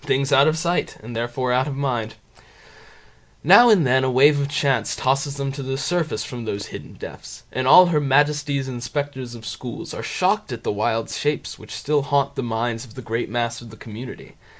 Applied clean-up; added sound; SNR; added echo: none; none; none; none.